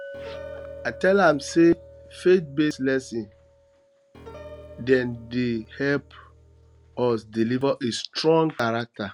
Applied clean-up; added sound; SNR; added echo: none; Chink, clink + Piano; 19 dB; none.